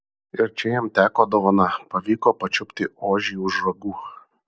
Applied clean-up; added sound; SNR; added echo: none; none; none; none.